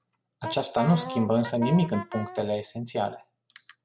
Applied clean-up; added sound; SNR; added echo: none; Wind instrument, woodwind instrument; 9 dB; none.